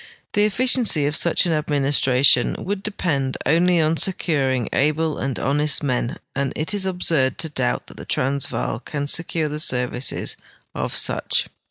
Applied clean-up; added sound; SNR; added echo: none; none; none; none.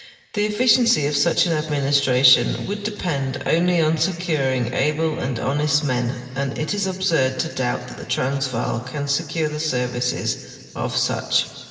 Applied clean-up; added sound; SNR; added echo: none; none; none; reverberation time 2.3 s.